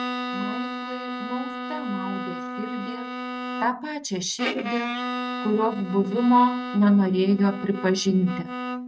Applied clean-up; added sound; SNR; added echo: neural mask model RNNoise.